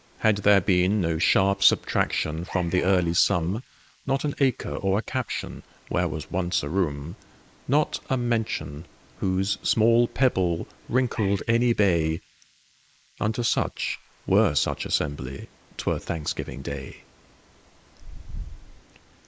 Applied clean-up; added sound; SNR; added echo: neural mask model Resemble Enhance denoiser.